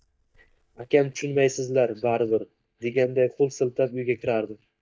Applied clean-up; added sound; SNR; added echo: neural mask model DeepFilterNet 3.